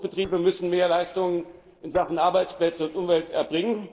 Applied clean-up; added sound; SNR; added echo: neural separator model SepFormer DNS4.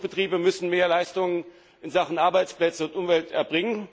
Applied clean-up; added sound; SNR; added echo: none; none; none; none.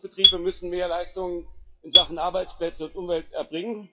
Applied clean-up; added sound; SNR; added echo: classical method WPE with log-MMSE.